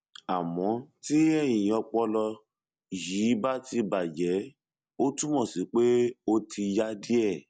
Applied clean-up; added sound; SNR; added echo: none; none; none; none.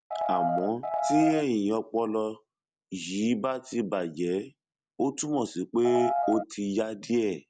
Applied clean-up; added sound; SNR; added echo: none; Piano; -1 dB; none.